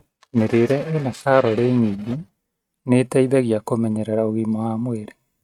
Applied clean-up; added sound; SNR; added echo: neural mask model RNNoise.